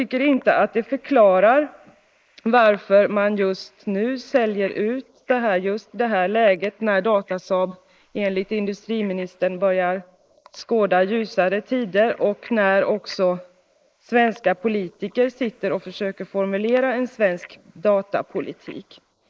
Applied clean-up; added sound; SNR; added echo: neural mask model Resemble Enhance denoiser.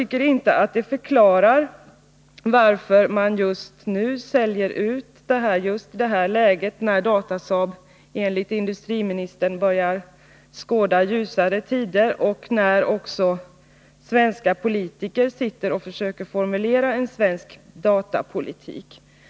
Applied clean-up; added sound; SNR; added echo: none; none; none; none.